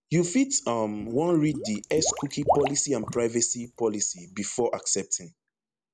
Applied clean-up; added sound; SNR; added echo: none; Water / Liquid; 7 dB; none.